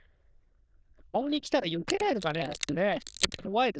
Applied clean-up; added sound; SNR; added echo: neural diffusion model UNIVERSE++.